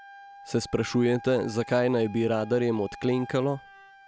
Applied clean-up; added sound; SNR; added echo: none; Wind instrument, woodwind instrument; 19 dB; none.